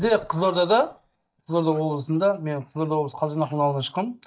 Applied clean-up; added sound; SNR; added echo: neural mask model DeepFilterNet 3.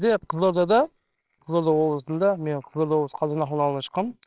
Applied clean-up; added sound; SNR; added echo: neural separator model SepFormer WHAMR!.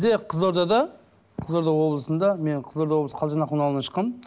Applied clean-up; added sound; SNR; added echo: none; none; none; none.